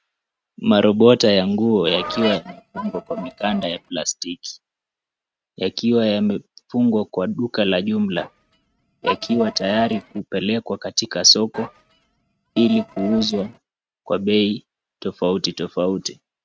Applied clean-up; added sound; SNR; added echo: neural mask model RNNoise.